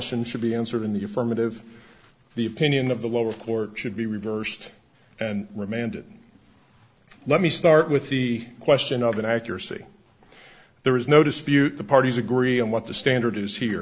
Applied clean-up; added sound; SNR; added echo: none; none; none; none.